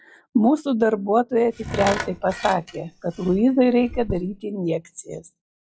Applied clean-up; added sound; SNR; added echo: classical method log-MMSE.